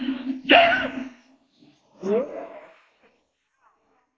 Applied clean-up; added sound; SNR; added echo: neural mask model Resemble Enhance denoiser.